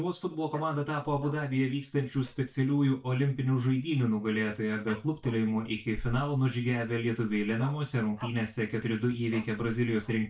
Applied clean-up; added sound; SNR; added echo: neural mask model DeepFilterNet 3.